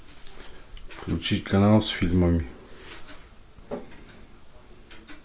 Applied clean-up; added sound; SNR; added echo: none; none; none; none.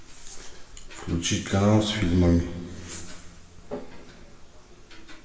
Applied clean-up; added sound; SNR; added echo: none; none; none; reverberation time 1.7 s.